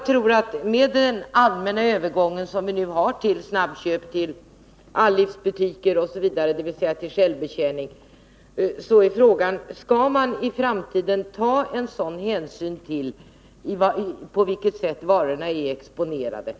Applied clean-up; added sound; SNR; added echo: none; none; none; none.